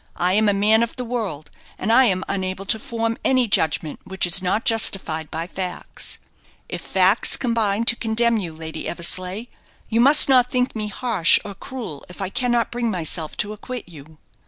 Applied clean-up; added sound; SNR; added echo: none; none; none; none.